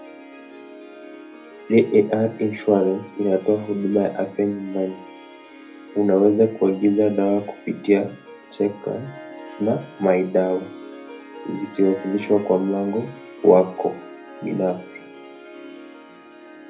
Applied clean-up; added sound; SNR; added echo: none; Harp; 18 dB; reverberation time 0.3 s.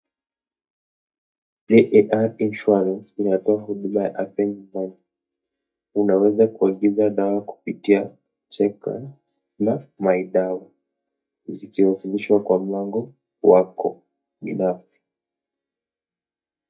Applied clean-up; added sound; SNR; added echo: neural mask model DeepFilterNet 3.